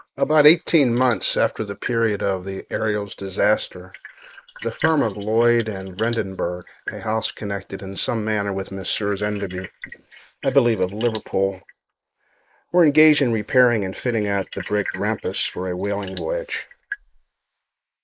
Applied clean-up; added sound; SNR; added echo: neural mask model Resemble Enhance denoiser.